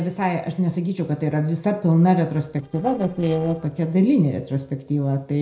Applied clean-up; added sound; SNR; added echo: neural separator model SepFormer DNS4.